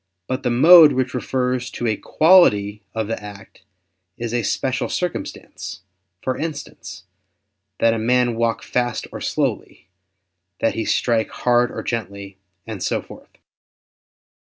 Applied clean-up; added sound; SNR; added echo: none; none; none; none.